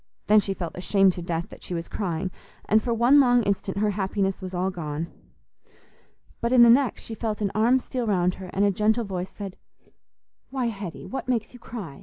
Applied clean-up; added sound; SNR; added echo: none; none; none; none.